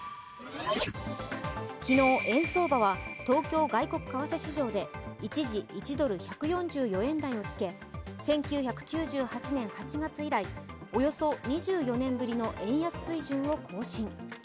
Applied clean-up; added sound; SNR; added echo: none; none; none; none.